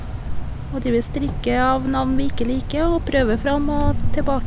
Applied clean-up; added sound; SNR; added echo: none; Cricket; 0 dB; none.